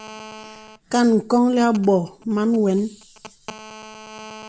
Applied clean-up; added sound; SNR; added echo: none; Telephone; 20 dB; none.